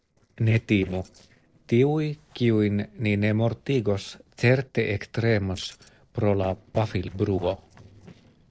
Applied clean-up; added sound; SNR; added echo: neural separator model SepFormer DNS4.